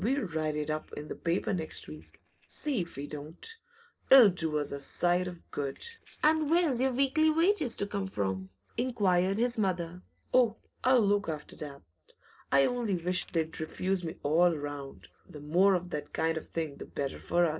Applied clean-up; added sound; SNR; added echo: neural separator model SepFormer DNS4.